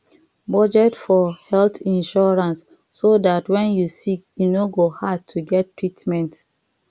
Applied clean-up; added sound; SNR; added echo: none; none; none; none.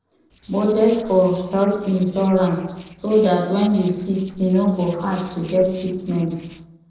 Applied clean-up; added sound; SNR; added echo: neural separator model SepFormer DNS4.